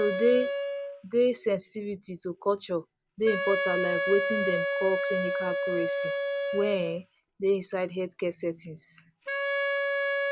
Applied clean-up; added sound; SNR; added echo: none; Wind instrument, woodwind instrument; 2 dB; none.